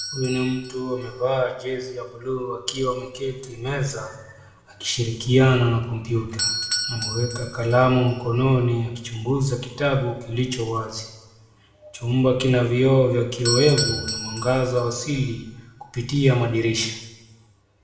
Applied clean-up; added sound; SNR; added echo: none; Doorbell; 12 dB; reverberation time 0.9 s.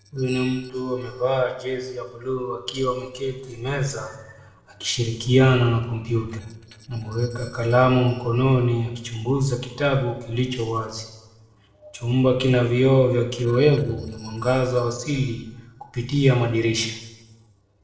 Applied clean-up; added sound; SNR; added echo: neural separator model SepFormer DNS4.